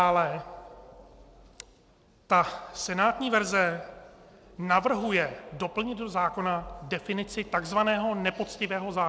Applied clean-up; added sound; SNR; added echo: none; none; none; none.